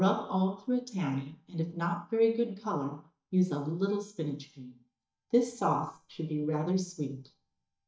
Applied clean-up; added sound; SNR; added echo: neural mask model DeepFilterNet 3.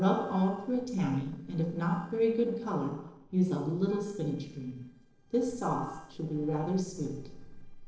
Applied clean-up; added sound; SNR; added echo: neural separator model SepFormer DNS4.